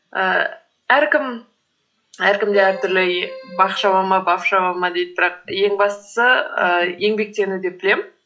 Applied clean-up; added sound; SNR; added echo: classical method log-MMSE.